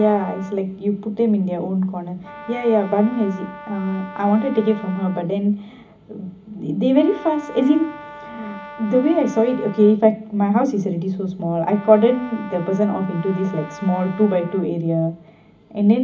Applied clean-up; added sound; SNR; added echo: none; Brass instrument; 18 dB; reverberation time 0.4 s.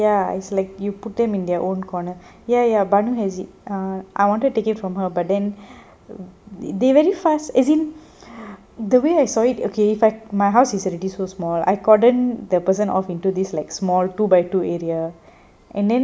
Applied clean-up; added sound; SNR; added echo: none; none; none; none.